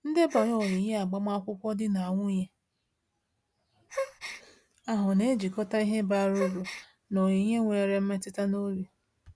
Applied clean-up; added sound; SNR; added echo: none; Gasp; 13 dB; none.